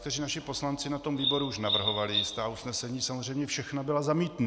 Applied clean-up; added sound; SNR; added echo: none; Bird vocalization, bird call, bird song; 1 dB; none.